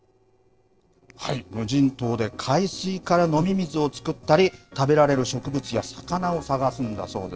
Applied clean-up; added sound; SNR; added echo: neural separator model SepFormer DNS4.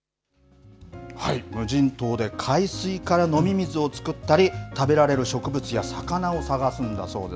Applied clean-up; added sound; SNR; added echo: none; none; none; none.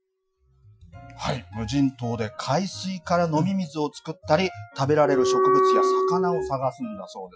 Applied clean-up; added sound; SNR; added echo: classical method Wiener filter.